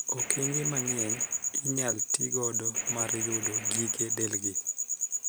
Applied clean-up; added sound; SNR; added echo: none; Gunshot, gunfire; 16 dB; none.